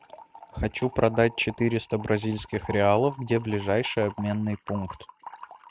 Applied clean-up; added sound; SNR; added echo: neural mask model RNNoise.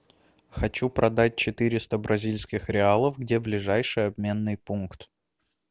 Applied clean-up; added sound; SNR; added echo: none; none; none; none.